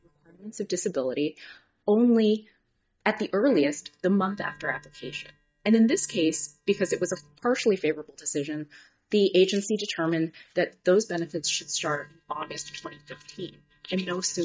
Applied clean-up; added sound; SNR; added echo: neural mask model DeepFilterNet 3.